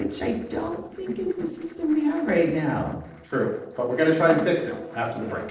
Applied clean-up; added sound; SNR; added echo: neural separator model SepFormer DNS4.